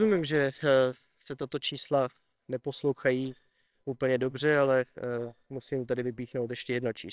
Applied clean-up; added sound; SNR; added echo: neural separator model SepFormer WHAMR!.